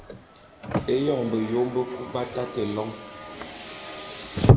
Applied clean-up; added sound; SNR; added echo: none; Car; -2 dB; reverberation time 1.0 s.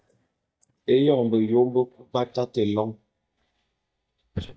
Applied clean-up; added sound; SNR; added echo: neural mask model DeepFilterNet 3.